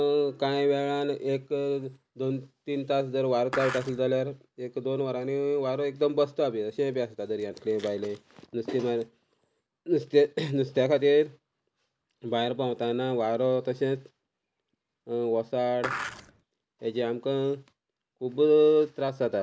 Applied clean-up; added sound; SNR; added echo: none; Skateboard; 7 dB; none.